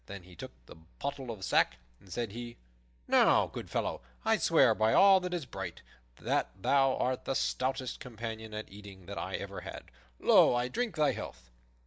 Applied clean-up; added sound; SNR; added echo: none; none; none; none.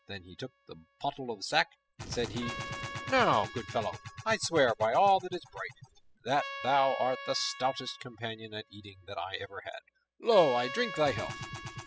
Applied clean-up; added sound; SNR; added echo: classical method spectral subtraction.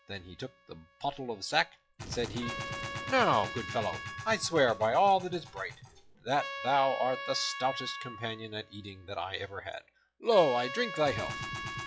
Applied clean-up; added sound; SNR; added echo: classical method log-MMSE.